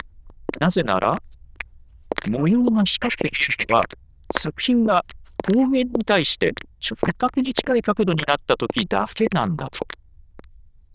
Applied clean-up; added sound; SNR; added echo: neural diffusion model UNIVERSE++.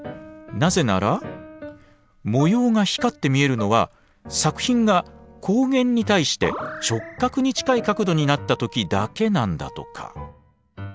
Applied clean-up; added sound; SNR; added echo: none; none; none; none.